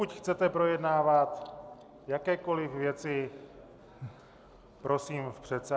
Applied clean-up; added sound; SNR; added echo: none; none; none; none.